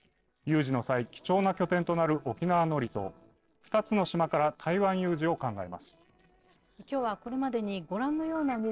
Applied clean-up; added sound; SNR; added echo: neural separator model SepFormer DNS4.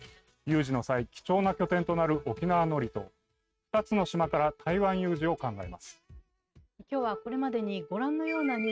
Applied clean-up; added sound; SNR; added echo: neural mask model RNNoise.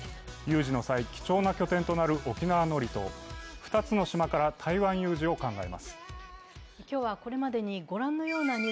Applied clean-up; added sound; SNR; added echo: none; none; none; none.